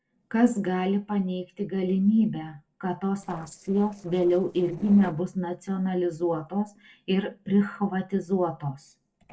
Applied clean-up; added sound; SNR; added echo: neural separator model SepFormer DNS4.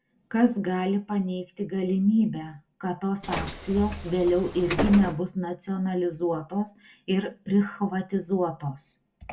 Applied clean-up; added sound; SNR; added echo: none; Bus; 5 dB; reverberation time 0.2 s.